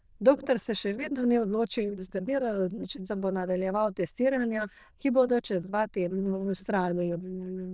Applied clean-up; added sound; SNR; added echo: neural diffusion model UNIVERSE++.